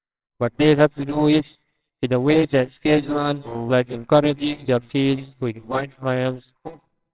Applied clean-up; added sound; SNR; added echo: neural separator model SepFormer WHAMR!.